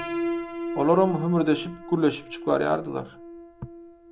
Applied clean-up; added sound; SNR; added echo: none; Piano; 8 dB; none.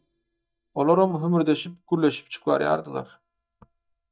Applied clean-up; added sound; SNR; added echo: neural mask model DeepFilterNet 3.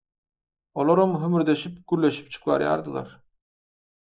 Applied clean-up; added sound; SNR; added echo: neural mask model Resemble Enhance denoiser.